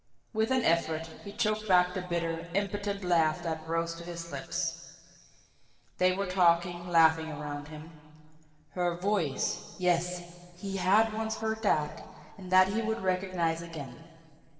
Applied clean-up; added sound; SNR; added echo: none; none; none; reverberation time 2.0 s.